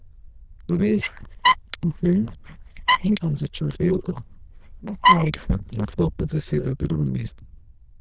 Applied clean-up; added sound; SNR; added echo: neural diffusion model UNIVERSE++.